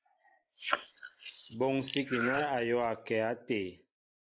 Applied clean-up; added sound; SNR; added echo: neural mask model Resemble Enhance denoiser.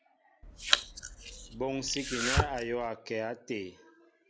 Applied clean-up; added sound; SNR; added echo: none; Domestic sounds, home sounds; -4 dB; none.